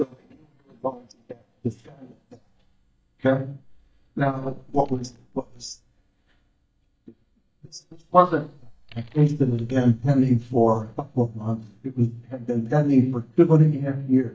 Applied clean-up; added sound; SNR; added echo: neural mask model DeepFilterNet 3.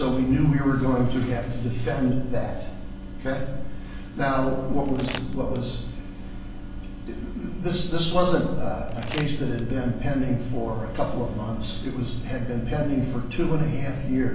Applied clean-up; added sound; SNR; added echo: none; Crumpling, crinkling; 16 dB; reverberation time 0.9 s.